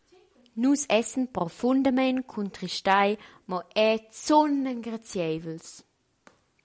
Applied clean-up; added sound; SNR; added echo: none; none; none; none.